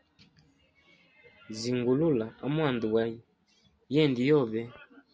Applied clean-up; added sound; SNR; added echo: none; none; none; none.